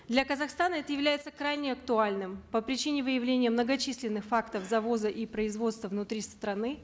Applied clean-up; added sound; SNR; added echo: none; none; none; none.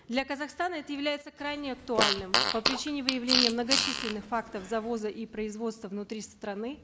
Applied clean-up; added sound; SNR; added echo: none; Fart; -3 dB; none.